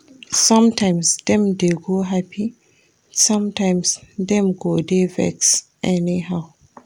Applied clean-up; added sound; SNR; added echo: none; none; none; none.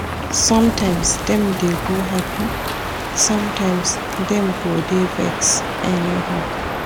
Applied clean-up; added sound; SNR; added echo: none; Crow; 4 dB; none.